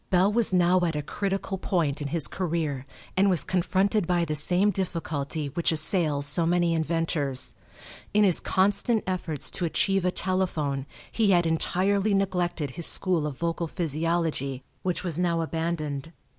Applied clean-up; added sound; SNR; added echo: none; none; none; none.